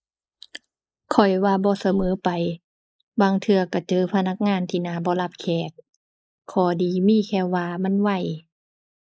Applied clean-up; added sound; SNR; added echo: neural mask model Resemble Enhance denoiser.